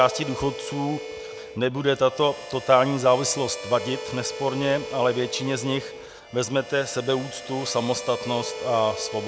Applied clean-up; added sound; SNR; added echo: none; Harmonica; 11 dB; none.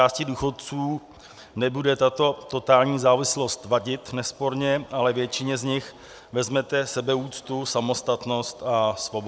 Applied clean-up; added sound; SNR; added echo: none; none; none; none.